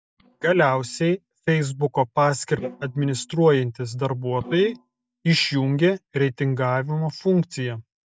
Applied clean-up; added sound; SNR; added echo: neural mask model DeepFilterNet 3.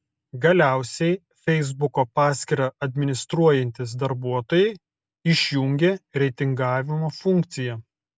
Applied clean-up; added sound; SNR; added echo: none; none; none; none.